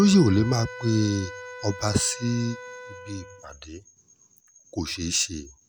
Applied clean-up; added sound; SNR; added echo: none; Wind instrument, woodwind instrument; 16 dB; none.